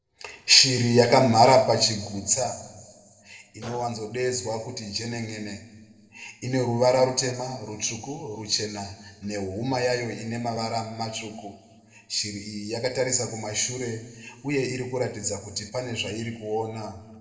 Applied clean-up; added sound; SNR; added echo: neural separator model SepFormer DNS4.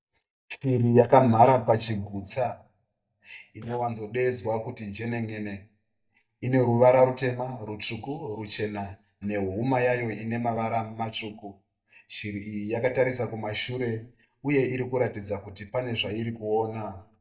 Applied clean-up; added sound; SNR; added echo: neural mask model DeepFilterNet 3.